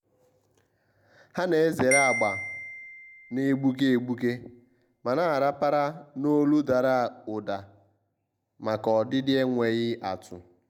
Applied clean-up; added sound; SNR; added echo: none; Marimba, xylophone; 7 dB; none.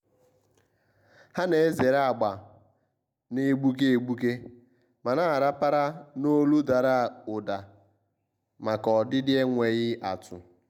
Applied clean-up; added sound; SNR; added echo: none; none; none; none.